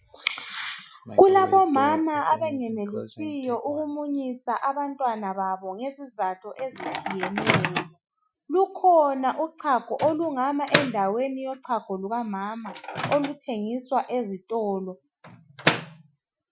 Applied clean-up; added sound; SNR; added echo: classical method Wiener filter.